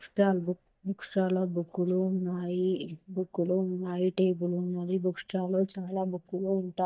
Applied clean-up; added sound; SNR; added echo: neural mask model DeepFilterNet 3.